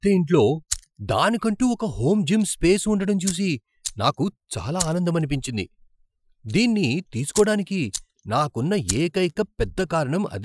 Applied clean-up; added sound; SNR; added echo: classical method Wiener filter.